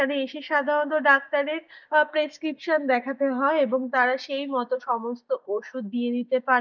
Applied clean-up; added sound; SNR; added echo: neural mask model DeepFilterNet 3.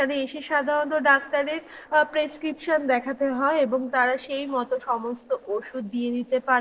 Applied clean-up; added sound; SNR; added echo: neural separator model SepFormer DNS4.